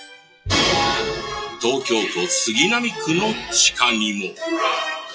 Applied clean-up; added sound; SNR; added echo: classical method WPE with log-MMSE.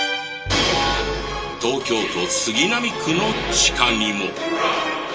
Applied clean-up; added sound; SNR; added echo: none; Bowed string instrument; 17 dB; reverberation time 0.2 s.